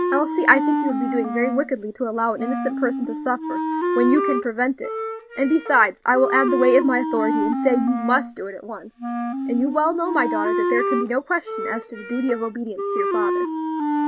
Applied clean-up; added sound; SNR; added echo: none; Wind instrument, woodwind instrument; 2 dB; none.